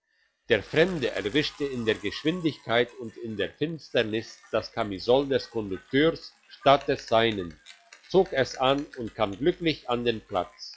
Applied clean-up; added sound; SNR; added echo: classical method log-MMSE.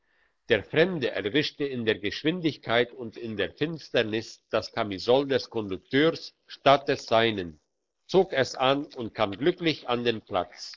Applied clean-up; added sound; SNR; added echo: neural mask model Resemble Enhance denoiser.